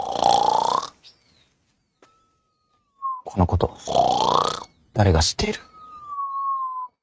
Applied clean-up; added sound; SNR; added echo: neural mask model RNNoise.